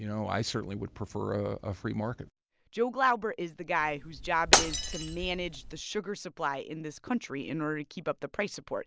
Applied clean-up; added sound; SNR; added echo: none; Shatter; -3 dB; none.